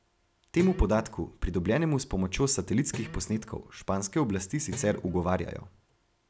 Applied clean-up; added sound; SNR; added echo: none; Guitar; 15 dB; none.